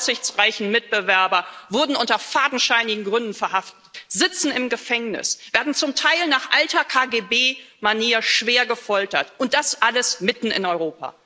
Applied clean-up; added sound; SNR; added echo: none; none; none; none.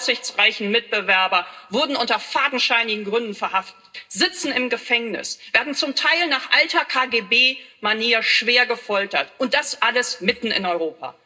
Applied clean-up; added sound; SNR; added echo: none; none; none; reverberation time 0.2 s.